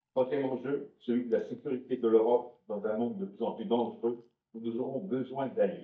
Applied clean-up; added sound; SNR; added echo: neural mask model DeepFilterNet 3.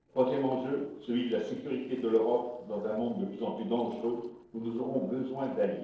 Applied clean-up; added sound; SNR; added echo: neural separator model SepFormer DNS4.